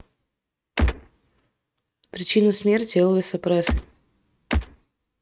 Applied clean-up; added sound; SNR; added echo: neural mask model RNNoise.